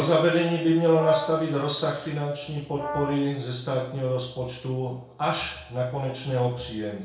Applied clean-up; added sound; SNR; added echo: none; Brass instrument; 10 dB; reverberation time 0.5 s.